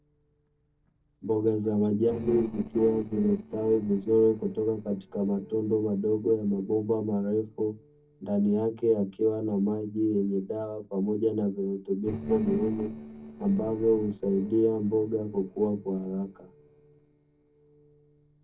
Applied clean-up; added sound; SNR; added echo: neural separator model SepFormer DNS4.